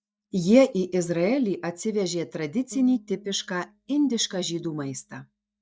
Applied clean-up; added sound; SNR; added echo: neural mask model DeepFilterNet 3.